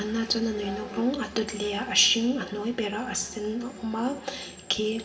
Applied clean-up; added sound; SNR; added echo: none; none; none; reverberation time 0.7 s.